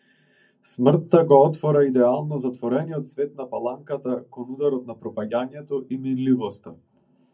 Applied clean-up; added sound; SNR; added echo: none; none; none; reverberation time 0.3 s.